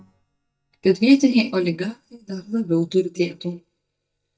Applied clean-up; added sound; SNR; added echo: neural mask model DeepFilterNet 3.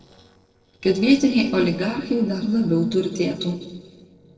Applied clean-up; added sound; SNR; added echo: neural separator model SepFormer DNS4.